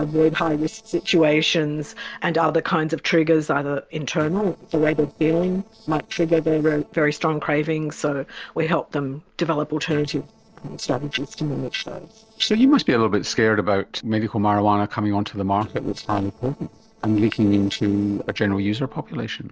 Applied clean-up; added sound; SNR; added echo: neural separator model SepFormer DNS4.